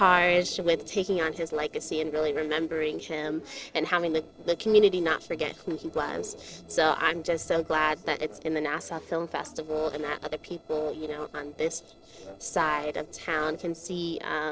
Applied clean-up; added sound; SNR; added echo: neural separator model SepFormer DNS4.